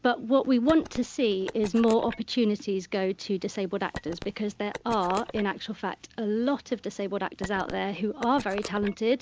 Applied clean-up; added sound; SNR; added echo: none; Telephone; 13 dB; none.